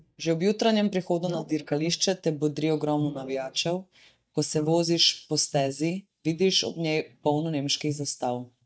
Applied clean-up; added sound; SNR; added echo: neural mask model DeepFilterNet 3.